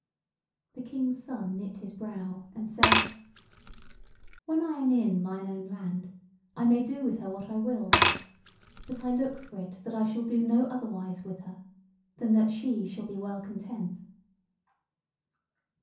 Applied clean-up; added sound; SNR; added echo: none; Glass / Liquid; -4 dB; reverberation time 0.6 s.